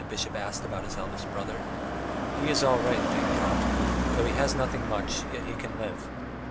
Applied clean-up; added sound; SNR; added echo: none; Car passing by; -3 dB; none.